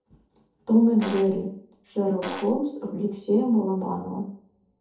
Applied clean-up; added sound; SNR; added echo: none; Fart; 10 dB; reverberation time 0.5 s.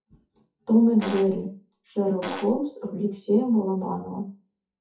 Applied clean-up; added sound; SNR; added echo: classical method WPE with log-MMSE.